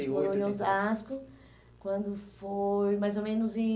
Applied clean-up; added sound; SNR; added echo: none; none; none; none.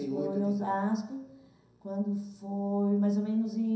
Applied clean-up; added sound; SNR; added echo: none; none; none; reverberation time 0.7 s.